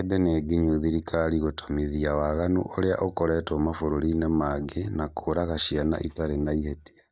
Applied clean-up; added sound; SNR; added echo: neural mask model DeepFilterNet 3.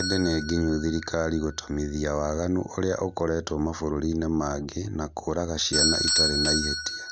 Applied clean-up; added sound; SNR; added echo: none; Bell / Doorbell; 4 dB; none.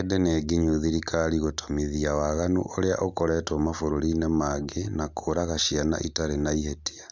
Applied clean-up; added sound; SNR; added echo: none; none; none; none.